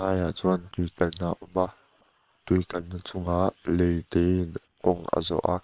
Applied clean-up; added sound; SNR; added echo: neural separator model SepFormer WHAM!.